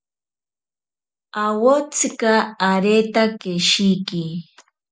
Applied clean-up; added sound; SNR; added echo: none; none; none; none.